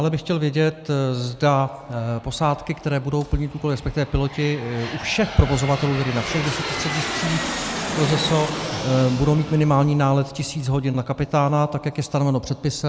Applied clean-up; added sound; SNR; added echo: none; Aircraft; 10 dB; none.